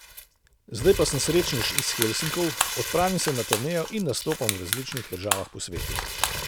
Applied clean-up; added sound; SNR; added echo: none; Crushing + Crumpling, crinkling; 3 dB; none.